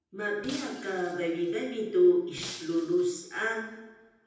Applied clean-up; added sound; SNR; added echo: none; Shatter; 19 dB; reverberation time 0.9 s.